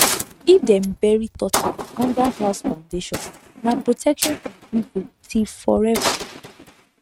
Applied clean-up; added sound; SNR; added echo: neural mask model RNNoise.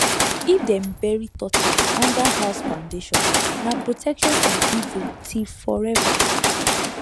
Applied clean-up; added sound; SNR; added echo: none; Gunshot, gunfire; -3 dB; none.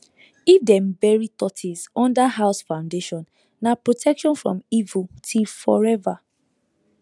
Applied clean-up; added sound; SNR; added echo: none; none; none; none.